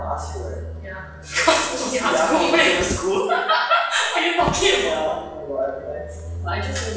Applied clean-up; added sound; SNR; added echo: none; Motor vehicle (road); 12 dB; reverberation time 0.9 s.